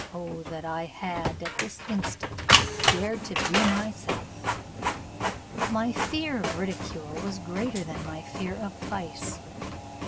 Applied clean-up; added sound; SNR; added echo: none; Printer; -3 dB; none.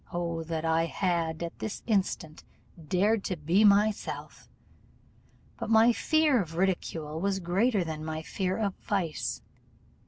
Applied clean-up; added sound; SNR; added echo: none; none; none; none.